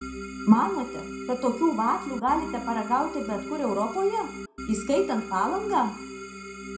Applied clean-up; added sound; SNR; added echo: none; Organ; 10 dB; reverberation time 0.4 s.